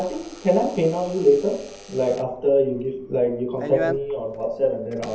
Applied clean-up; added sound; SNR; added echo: none; Alarm / Door; 14 dB; reverberation time 0.7 s.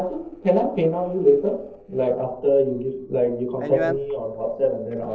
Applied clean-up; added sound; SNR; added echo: neural separator model SepFormer DNS4.